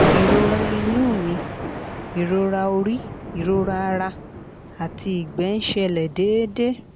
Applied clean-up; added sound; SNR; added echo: none; Thunder; 3 dB; none.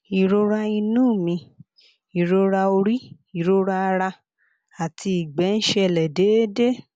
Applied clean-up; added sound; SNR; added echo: none; none; none; none.